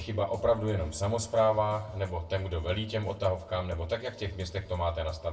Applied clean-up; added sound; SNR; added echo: none; Drum kit; 20 dB; reverberation time 0.3 s.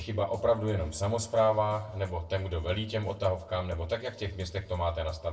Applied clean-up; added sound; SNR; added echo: neural separator model SepFormer DNS4.